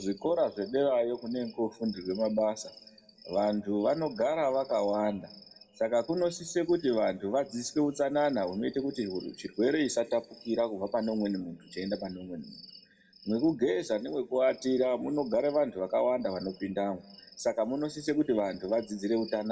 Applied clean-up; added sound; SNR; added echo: none; none; none; reverberation time 0.7 s.